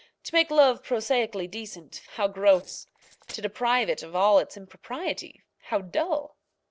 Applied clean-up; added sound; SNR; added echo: neural separator model SepFormer DNS4.